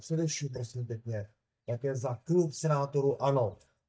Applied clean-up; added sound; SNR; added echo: neural mask model DeepFilterNet 3.